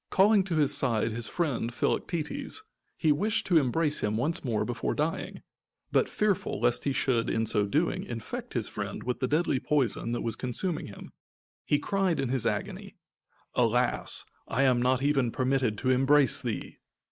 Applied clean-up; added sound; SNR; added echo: neural mask model Resemble Enhance denoiser.